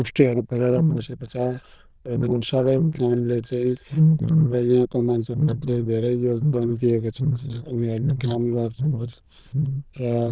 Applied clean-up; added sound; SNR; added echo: neural diffusion model UNIVERSE++.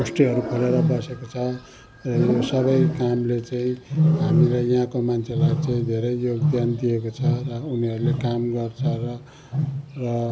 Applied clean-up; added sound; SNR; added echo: none; Wild animals; 2 dB; none.